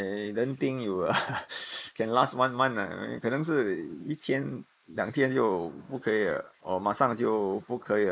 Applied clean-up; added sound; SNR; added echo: neural mask model Resemble Enhance denoiser.